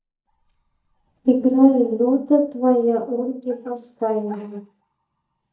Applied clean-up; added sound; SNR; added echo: neural mask model DeepFilterNet 3.